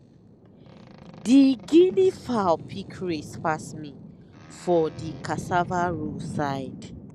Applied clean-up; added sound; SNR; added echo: none; Boat, Water vehicle; 14 dB; none.